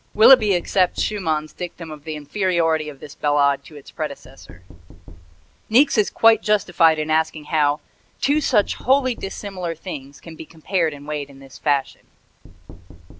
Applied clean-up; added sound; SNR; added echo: none; Knock; 20 dB; none.